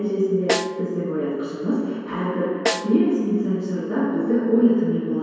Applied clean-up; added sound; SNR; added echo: none; Snare drum; 10 dB; reverberation time 2.2 s.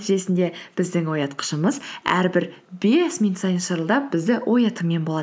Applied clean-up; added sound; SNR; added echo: none; none; none; none.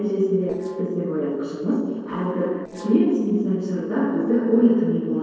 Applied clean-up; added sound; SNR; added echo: neural separator model SepFormer DNS4.